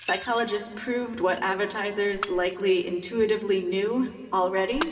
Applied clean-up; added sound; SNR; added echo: none; Shatter; 13 dB; reverberation time 2.2 s.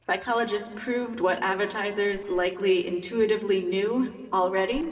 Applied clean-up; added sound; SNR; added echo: neural separator model SepFormer DNS4.